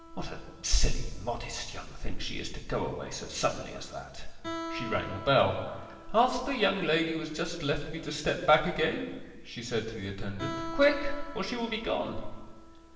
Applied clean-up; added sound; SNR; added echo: none; Guitar; 15 dB; reverberation time 1.4 s.